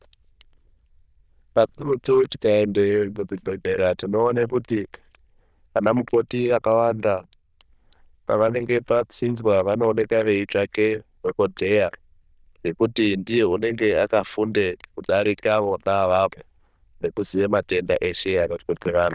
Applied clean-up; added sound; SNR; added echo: neural diffusion model UNIVERSE++.